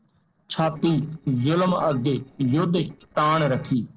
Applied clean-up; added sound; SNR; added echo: neural separator model SepFormer DNS4.